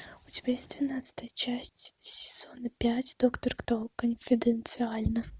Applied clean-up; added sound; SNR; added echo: none; none; none; none.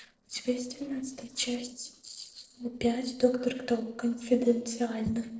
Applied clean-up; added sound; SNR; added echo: neural separator model SepFormer DNS4.